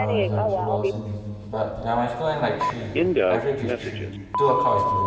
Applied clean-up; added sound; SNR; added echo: none; Telephone; 0 dB; reverberation time 1.9 s.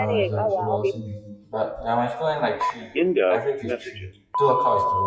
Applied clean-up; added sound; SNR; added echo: classical method WPE with log-MMSE.